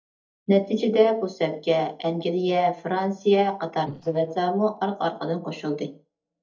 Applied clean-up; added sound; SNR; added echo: neural mask model DeepFilterNet 3.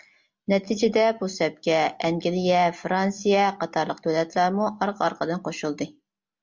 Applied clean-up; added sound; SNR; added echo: none; none; none; none.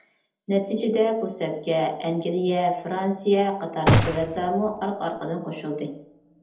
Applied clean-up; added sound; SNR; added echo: none; Gunshot, gunfire; -1 dB; reverberation time 0.9 s.